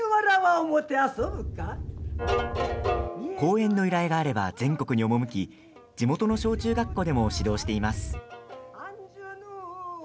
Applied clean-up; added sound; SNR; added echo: none; Wind; 6 dB; none.